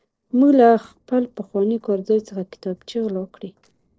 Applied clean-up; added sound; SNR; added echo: neural separator model SepFormer DNS4.